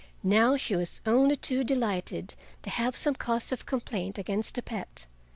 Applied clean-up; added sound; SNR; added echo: none; none; none; none.